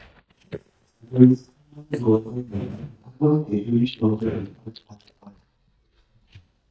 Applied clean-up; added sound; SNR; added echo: neural mask model DeepFilterNet 3.